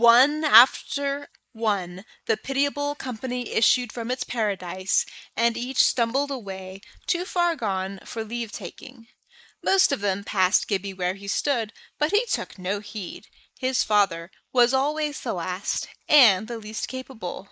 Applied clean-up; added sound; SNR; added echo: neural mask model Resemble Enhance denoiser.